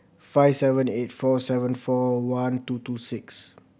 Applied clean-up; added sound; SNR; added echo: none; none; none; none.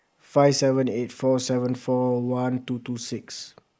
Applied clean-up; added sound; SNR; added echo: neural mask model Resemble Enhance denoiser.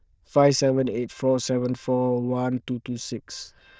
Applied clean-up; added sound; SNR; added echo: neural diffusion model UNIVERSE++.